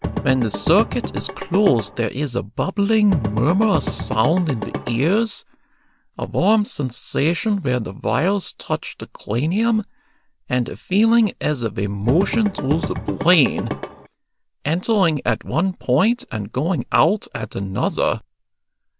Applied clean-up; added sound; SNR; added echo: none; Drum / Drum kit; 6 dB; none.